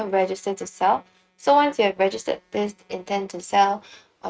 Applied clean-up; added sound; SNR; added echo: neural mask model RNNoise.